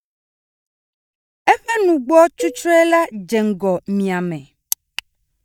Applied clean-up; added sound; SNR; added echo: neural mask model DeepFilterNet 3.